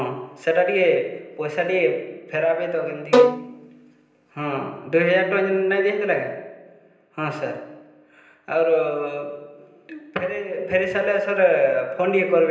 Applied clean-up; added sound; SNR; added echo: none; Bowed string instrument; -1 dB; reverberation time 0.9 s.